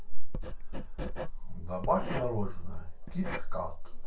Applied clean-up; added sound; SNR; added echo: none; Writing; 4 dB; reverberation time 0.2 s.